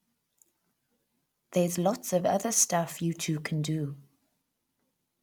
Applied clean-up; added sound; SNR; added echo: none; none; none; none.